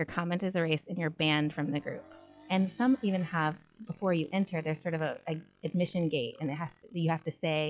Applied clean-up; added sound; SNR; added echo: classical method log-MMSE.